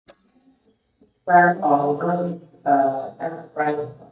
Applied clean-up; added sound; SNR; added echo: neural mask model DeepFilterNet 3.